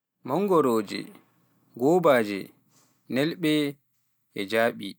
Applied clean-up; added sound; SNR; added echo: none; none; none; none.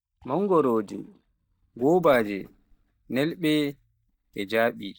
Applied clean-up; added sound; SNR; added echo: neural mask model DeepFilterNet 3.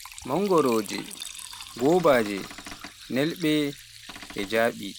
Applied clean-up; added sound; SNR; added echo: none; Liquid + Cupboard open or close / Door; 15 dB; none.